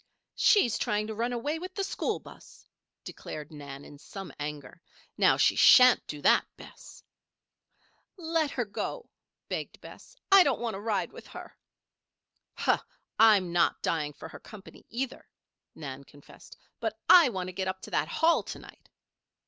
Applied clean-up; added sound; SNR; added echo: none; none; none; none.